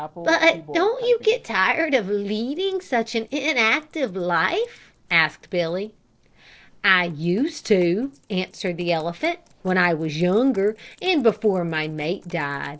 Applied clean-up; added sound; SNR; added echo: neural separator model SepFormer DNS4.